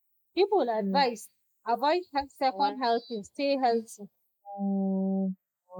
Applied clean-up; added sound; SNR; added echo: neural mask model Resemble Enhance denoiser.